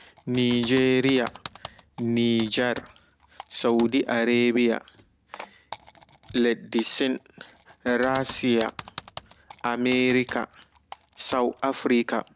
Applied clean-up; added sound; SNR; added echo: none; Typing; 16 dB; none.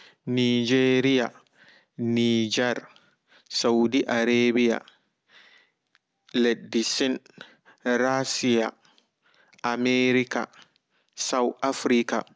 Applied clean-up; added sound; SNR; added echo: none; none; none; none.